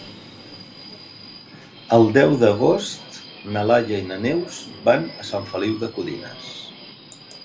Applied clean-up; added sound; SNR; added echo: none; Subway, metro, underground; 19 dB; reverberation time 0.2 s.